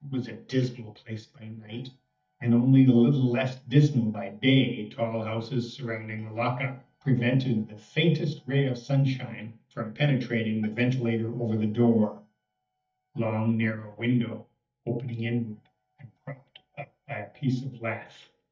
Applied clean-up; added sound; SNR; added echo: neural mask model DeepFilterNet 3.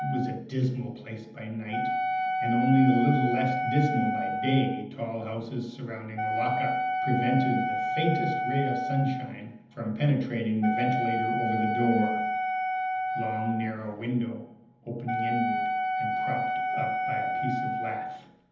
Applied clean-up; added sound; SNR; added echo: none; Wind instrument, woodwind instrument; 1 dB; reverberation time 0.8 s.